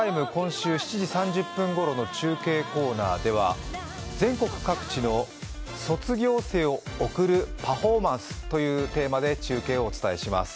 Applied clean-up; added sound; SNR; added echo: none; none; none; none.